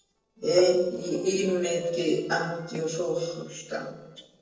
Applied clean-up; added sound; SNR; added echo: neural separator model SepFormer DNS4.